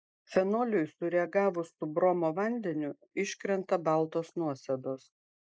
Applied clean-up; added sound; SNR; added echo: neural mask model Resemble Enhance denoiser.